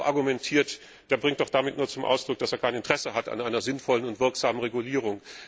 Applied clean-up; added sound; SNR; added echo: none; none; none; none.